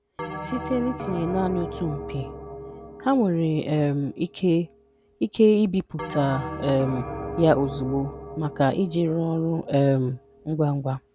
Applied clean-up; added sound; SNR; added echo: none; Bell; 12 dB; none.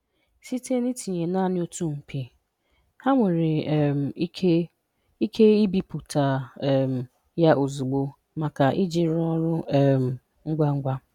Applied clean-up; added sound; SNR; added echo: none; none; none; none.